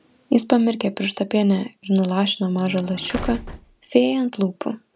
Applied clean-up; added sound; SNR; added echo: none; Slam; 12 dB; none.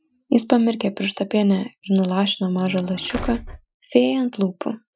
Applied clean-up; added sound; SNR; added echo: classical method Wiener filter.